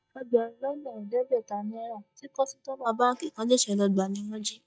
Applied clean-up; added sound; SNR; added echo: neural mask model DeepFilterNet 3.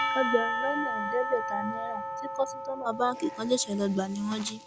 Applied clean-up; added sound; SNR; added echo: none; Church bell / Percussion; 3 dB; none.